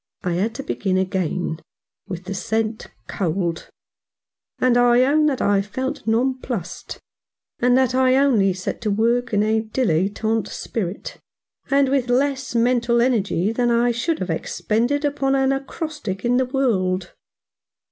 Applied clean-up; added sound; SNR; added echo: none; none; none; none.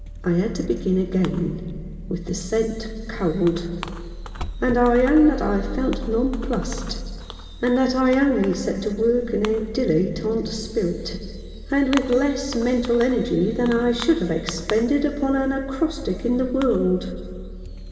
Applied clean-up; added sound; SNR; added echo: none; Fireworks; 11 dB; reverberation time 2.6 s.